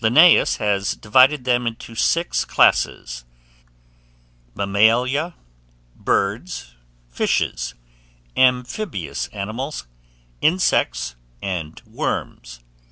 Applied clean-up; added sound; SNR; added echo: none; none; none; none.